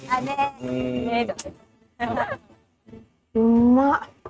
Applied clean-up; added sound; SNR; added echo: neural mask model RNNoise.